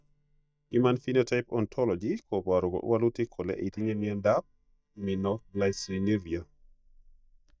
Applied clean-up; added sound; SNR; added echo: neural mask model DeepFilterNet 3.